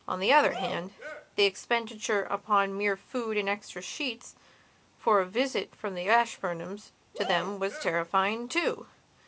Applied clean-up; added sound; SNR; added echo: none; Cheering; 10 dB; none.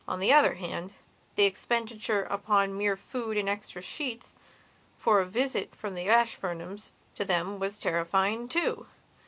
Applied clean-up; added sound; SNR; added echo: none; none; none; none.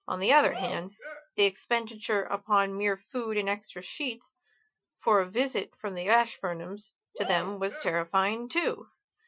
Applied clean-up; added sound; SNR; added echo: classical method Wiener filter.